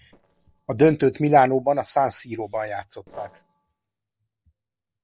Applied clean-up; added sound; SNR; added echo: neural separator model SepFormer DNS4.